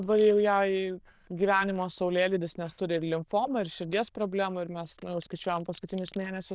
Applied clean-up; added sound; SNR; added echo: neural diffusion model UNIVERSE++.